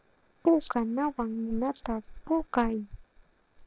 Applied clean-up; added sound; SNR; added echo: neural separator model SepFormer DNS4.